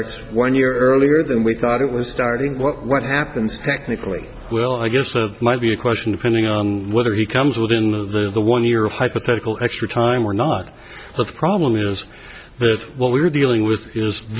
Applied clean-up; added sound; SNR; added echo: none; none; none; none.